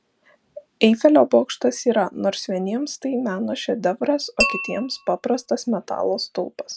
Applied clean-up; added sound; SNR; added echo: none; Tap / Glass; 6 dB; none.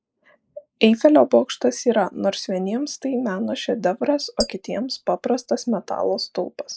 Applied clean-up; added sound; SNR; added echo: neural mask model Resemble Enhance denoiser.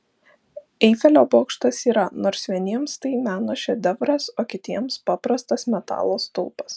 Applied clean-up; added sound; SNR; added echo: none; none; none; none.